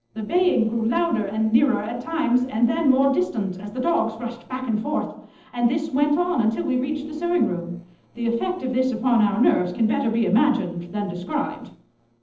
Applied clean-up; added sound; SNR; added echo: neural separator model SepFormer DNS4.